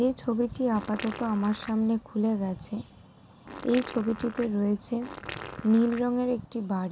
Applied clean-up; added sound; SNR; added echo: none; Fart; 15 dB; none.